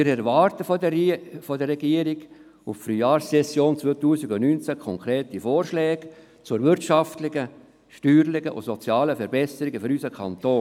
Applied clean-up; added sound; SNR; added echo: none; none; none; none.